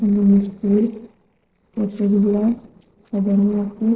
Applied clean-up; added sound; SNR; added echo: neural separator model SepFormer DNS4.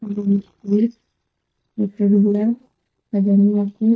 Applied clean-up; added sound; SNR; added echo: neural mask model DeepFilterNet 3.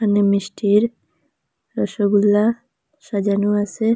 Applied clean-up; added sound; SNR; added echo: none; none; none; none.